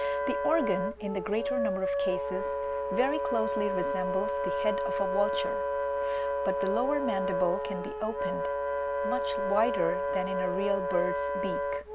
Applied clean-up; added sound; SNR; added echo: none; Wind instrument, woodwind instrument; -2 dB; none.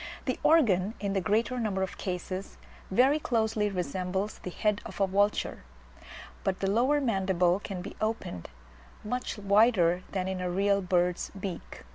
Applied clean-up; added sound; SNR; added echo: none; none; none; none.